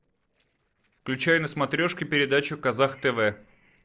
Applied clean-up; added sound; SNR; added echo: neural separator model SepFormer DNS4.